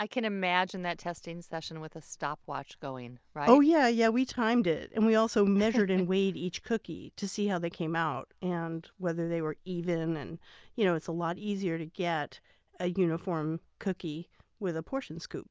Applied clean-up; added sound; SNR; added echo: none; none; none; none.